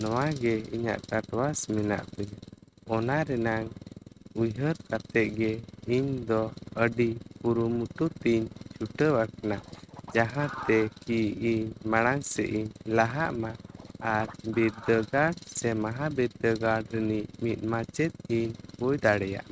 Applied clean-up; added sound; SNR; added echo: neural mask model RNNoise.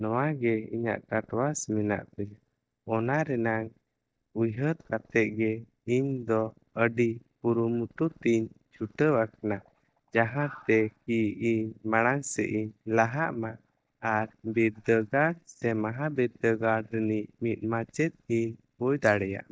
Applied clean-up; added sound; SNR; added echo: neural mask model DeepFilterNet 3.